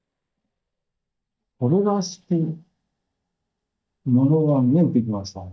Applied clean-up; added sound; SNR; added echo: neural mask model DeepFilterNet 3.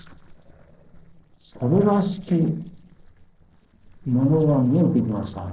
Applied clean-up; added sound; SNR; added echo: neural separator model SepFormer DNS4.